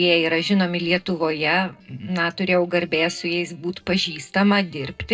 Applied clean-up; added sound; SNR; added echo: neural separator model SepFormer DNS4.